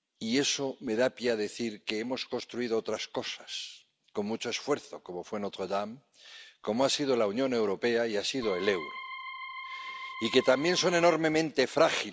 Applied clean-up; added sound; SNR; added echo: none; Organ; 11 dB; none.